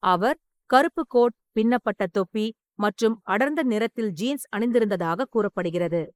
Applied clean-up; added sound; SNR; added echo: neural mask model Resemble Enhance denoiser.